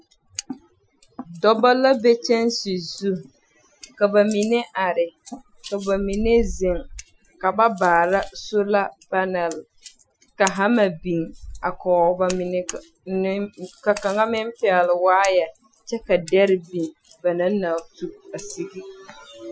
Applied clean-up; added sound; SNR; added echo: classical method Wiener filter.